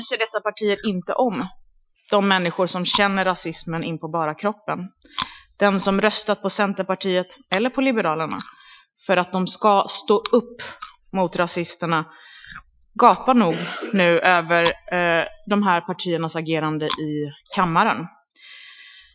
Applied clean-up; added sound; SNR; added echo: classical method Wiener filter.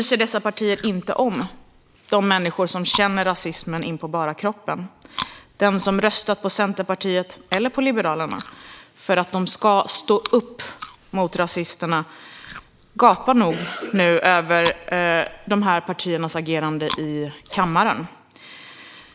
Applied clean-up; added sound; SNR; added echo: none; Chewing, mastication; 18 dB; none.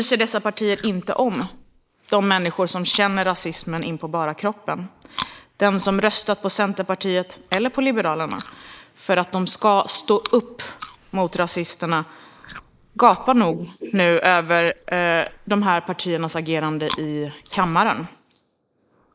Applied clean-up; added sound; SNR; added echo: neural mask model Resemble Enhance denoiser.